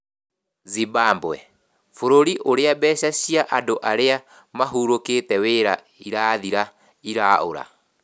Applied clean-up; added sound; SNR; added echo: none; none; none; none.